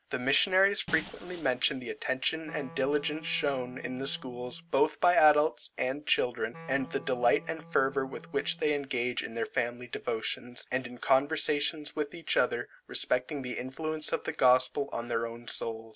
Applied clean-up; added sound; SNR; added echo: none; Shatter + Wind instrument, woodwind instrument; 19 dB; none.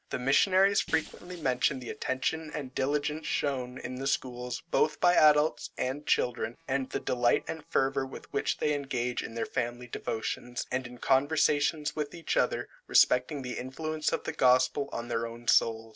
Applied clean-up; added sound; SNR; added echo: neural separator model SepFormer DNS4.